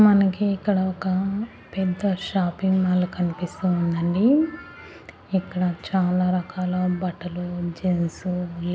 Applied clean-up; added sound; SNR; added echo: none; none; none; none.